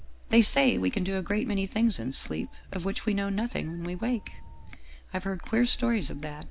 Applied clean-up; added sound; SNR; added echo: none; Meow; 16 dB; none.